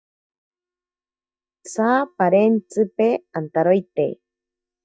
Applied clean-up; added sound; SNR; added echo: neural mask model DeepFilterNet 3.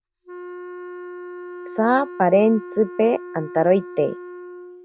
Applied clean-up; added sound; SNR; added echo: none; Wind instrument, woodwind instrument; 13 dB; none.